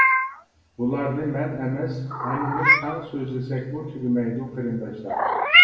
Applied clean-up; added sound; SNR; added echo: none; Meow; -4 dB; reverberation time 1.0 s.